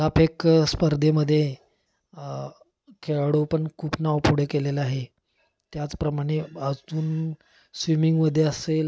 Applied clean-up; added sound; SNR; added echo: none; none; none; none.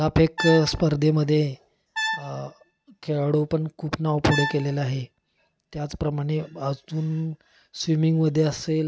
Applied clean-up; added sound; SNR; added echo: none; Brass instrument; 9 dB; none.